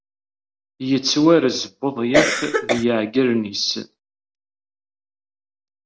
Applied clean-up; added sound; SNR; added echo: none; Cough; -3 dB; none.